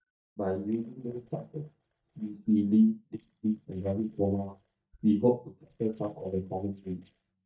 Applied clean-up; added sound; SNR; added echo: neural mask model DeepFilterNet 3.